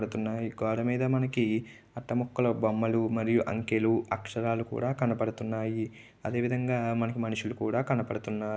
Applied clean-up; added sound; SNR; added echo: none; none; none; none.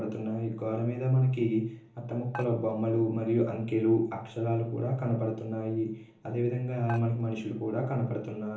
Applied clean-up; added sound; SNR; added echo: none; Dishes, pots, and pans; 17 dB; reverberation time 1.2 s.